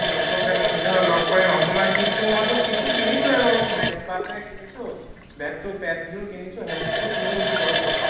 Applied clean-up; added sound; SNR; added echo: none; Water tap, faucet; -1 dB; reverberation time 1.1 s.